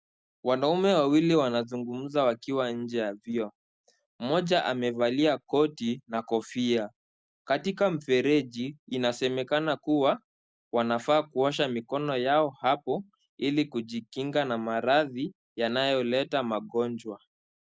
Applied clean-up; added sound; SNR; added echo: none; none; none; none.